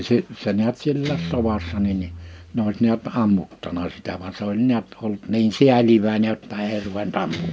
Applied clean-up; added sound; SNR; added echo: none; Guitar; 15 dB; none.